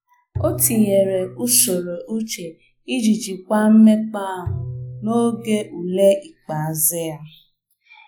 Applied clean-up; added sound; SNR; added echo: classical method log-MMSE.